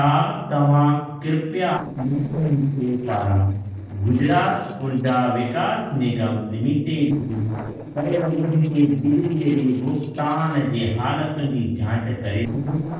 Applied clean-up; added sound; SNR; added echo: neural separator model SepFormer DNS4.